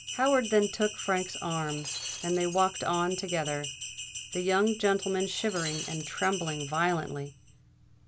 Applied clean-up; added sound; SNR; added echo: none; Bell + Shatter; 9 dB; none.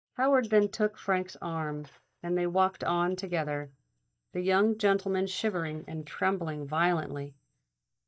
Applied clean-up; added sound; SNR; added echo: neural mask model DeepFilterNet 3.